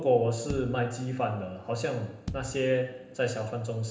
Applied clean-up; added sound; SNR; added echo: none; Bass drum; 14 dB; reverberation time 0.9 s.